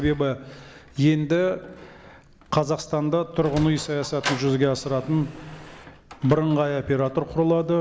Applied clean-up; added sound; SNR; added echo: none; Sliding door; 16 dB; none.